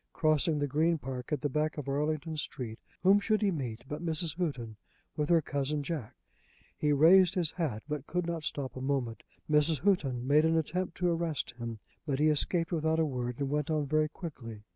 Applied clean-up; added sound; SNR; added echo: none; none; none; none.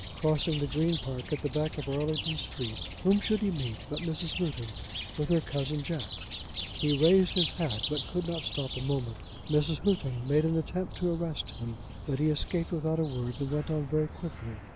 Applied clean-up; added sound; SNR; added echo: none; Chirp, tweet; 8 dB; none.